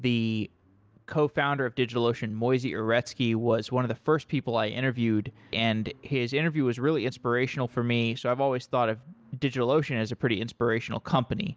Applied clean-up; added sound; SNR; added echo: none; none; none; none.